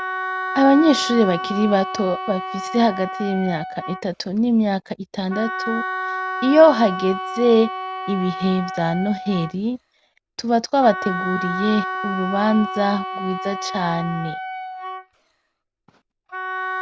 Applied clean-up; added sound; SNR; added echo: none; Wind instrument, woodwind instrument; 8 dB; none.